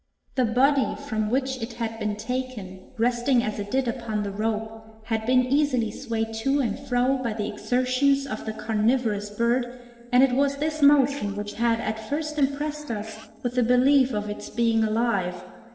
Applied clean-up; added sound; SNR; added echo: neural separator model SepFormer DNS4.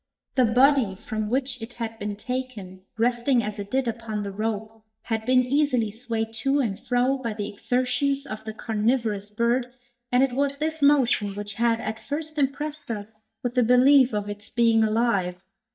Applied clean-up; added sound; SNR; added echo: neural mask model DeepFilterNet 3.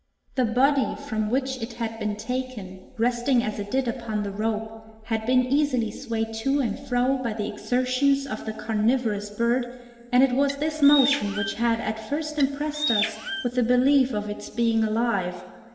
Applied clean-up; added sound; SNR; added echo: none; Bird; 7 dB; reverberation time 3.0 s.